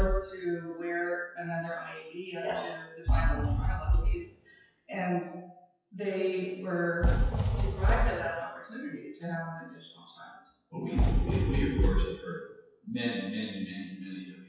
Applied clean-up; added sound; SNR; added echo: classical method WPE with log-MMSE.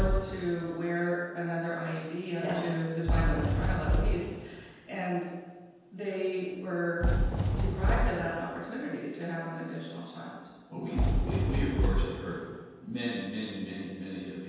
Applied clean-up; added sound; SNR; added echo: none; Fireworks; -2 dB; reverberation time 1.2 s.